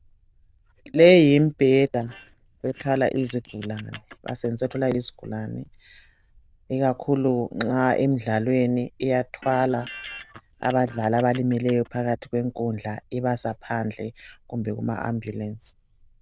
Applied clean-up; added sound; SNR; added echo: neural diffusion model UNIVERSE++.